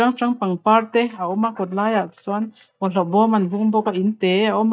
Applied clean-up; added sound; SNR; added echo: neural mask model DeepFilterNet 3.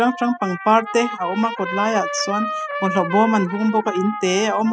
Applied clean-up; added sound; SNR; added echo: classical method spectral subtraction.